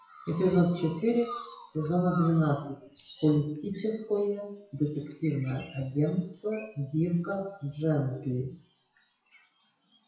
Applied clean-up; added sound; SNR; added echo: classical method WPE with log-MMSE.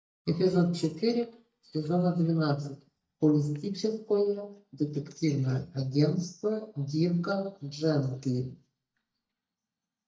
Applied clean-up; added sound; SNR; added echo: neural mask model DeepFilterNet 3.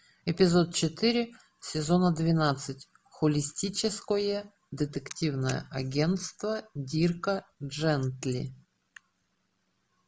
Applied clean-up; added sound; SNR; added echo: none; none; none; none.